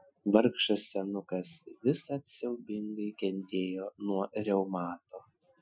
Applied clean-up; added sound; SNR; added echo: classical method Wiener filter.